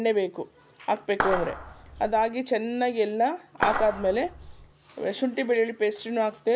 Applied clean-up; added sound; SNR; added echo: none; Clapping; 5 dB; none.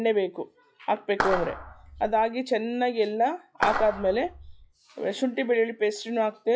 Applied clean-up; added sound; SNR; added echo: classical method log-MMSE.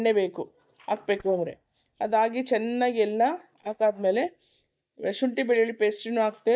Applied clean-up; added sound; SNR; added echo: neural mask model DeepFilterNet 3.